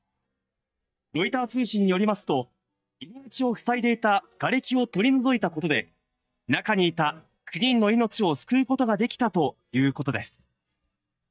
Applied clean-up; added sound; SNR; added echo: neural mask model DeepFilterNet 3.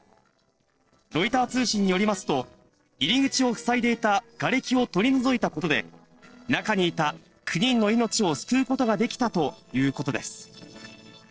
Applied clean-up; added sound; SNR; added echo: neural separator model SepFormer DNS4.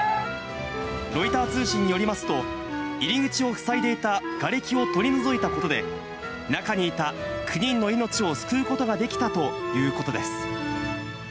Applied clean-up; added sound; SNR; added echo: none; Wind instrument, woodwind instrument; 7 dB; none.